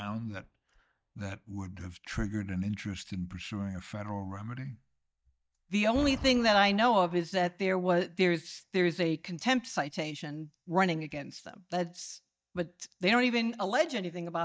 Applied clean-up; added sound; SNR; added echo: neural mask model DeepFilterNet 3.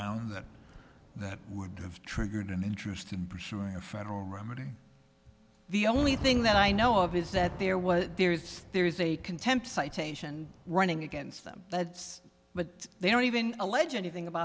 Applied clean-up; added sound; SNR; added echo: none; Fireworks; 14 dB; none.